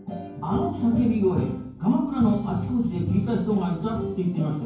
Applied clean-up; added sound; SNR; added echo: none; none; none; reverberation time 0.9 s.